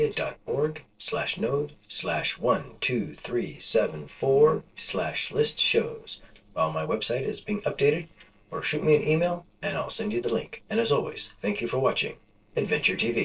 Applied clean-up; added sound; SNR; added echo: neural separator model SepFormer DNS4.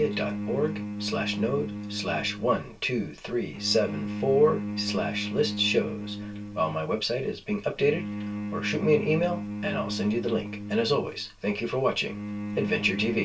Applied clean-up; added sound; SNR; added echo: none; Bowed string instrument; 6 dB; reverberation time 0.2 s.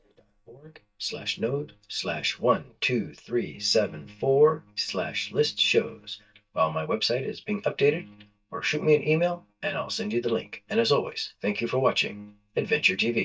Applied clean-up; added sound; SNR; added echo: neural mask model DeepFilterNet 3.